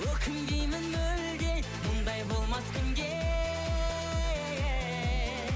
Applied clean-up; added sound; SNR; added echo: none; none; none; none.